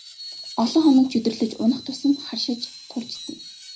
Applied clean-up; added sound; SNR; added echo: none; Screech; 17 dB; reverberation time 0.4 s.